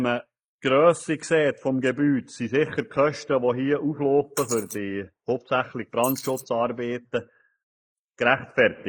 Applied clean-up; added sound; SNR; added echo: neural mask model Resemble Enhance denoiser.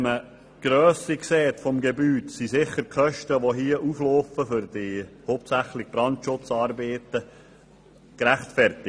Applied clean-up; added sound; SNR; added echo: none; none; none; none.